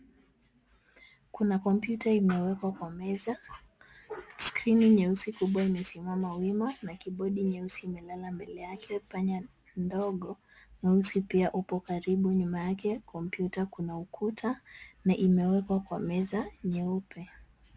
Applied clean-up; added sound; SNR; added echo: none; none; none; none.